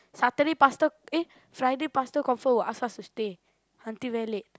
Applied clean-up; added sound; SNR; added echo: none; none; none; none.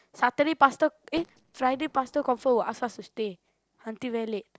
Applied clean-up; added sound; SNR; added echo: neural separator model SepFormer DNS4.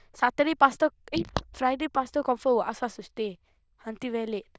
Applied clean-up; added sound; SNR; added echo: neural diffusion model UNIVERSE++.